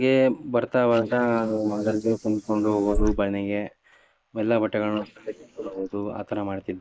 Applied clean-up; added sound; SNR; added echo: neural mask model Resemble Enhance denoiser.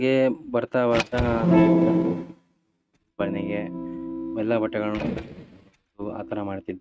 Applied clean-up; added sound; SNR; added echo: neural mask model RNNoise.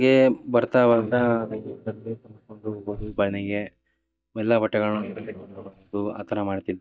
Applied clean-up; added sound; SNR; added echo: neural mask model DeepFilterNet 3.